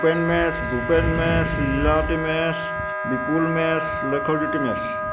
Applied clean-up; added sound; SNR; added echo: none; Animal + Wind instrument, woodwind instrument; 2 dB; none.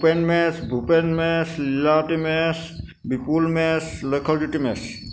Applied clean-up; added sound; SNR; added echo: none; none; none; none.